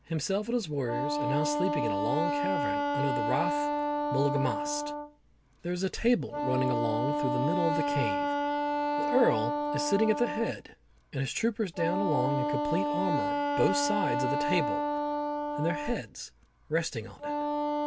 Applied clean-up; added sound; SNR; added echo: none; Wind instrument, woodwind instrument; -1 dB; none.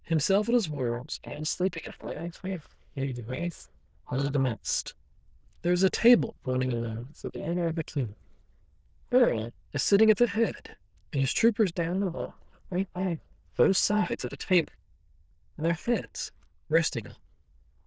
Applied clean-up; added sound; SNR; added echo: neural diffusion model UNIVERSE++.